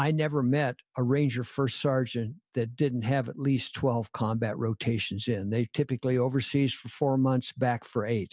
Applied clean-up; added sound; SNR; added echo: none; none; none; none.